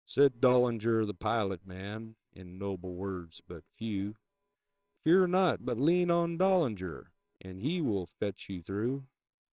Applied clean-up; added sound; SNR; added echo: neural separator model SepFormer WHAMR!.